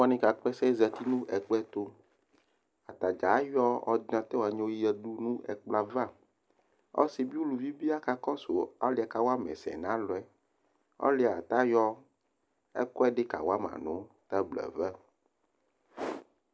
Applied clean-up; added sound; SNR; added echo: none; none; none; none.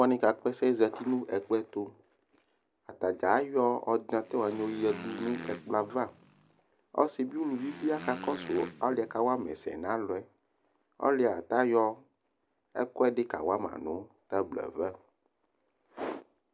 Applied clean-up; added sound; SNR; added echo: none; Motorcycle; 15 dB; none.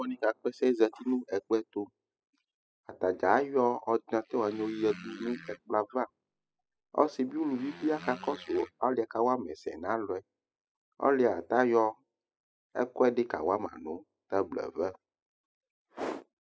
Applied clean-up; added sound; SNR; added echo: classical method spectral subtraction.